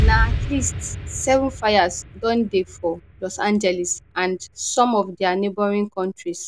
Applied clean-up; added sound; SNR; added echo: none; Explosion; 5 dB; none.